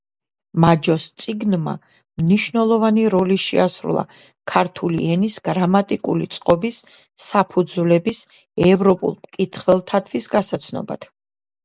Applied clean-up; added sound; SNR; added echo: none; none; none; none.